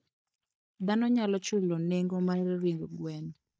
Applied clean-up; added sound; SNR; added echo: neural mask model DeepFilterNet 3.